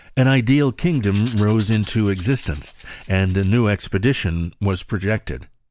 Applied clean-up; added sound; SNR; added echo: neural mask model Resemble Enhance denoiser.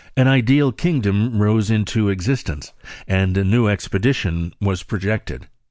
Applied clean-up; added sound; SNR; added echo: none; none; none; none.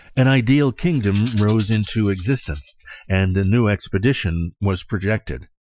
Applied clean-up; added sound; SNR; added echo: classical method Wiener filter.